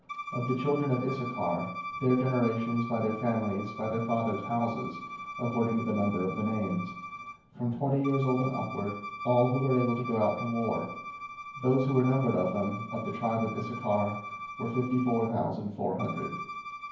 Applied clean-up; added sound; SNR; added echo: none; Bowed string instrument; 10 dB; reverberation time 0.9 s.